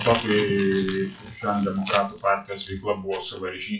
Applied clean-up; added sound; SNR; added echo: classical method WPE with log-MMSE.